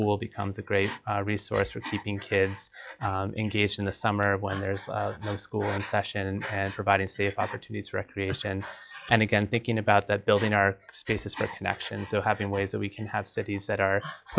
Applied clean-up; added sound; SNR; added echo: classical method log-MMSE.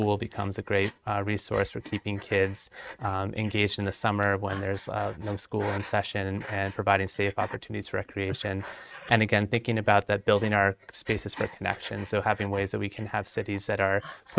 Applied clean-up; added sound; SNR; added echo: neural mask model RNNoise.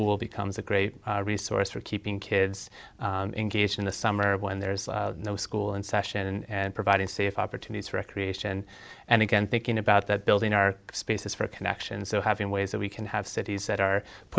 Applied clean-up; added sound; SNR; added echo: none; none; none; none.